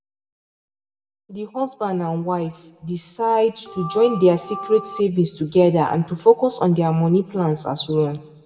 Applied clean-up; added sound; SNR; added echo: none; Organ; 12 dB; reverberation time 1.1 s.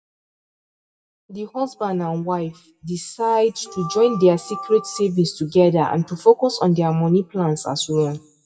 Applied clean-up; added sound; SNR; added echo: classical method WPE with log-MMSE.